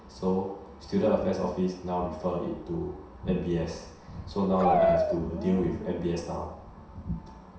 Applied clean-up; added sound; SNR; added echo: none; Dog; 1 dB; reverberation time 0.7 s.